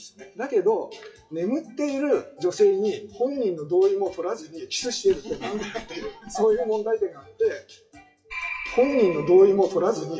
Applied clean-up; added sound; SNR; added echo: classical method WPE with log-MMSE.